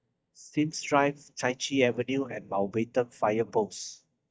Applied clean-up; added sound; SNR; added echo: neural mask model DeepFilterNet 3.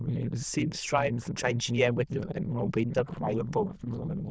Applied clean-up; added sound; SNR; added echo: neural diffusion model UNIVERSE++.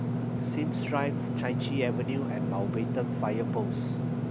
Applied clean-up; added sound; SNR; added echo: none; Engine / Mechanisms; -4 dB; none.